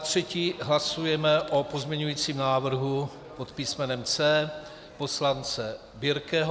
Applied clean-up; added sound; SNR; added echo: none; none; none; none.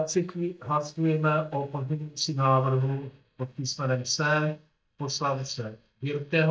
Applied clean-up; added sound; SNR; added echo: neural mask model DeepFilterNet 3.